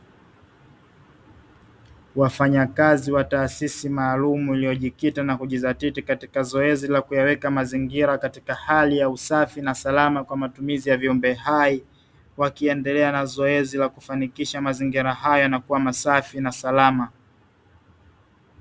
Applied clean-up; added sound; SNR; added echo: none; none; none; none.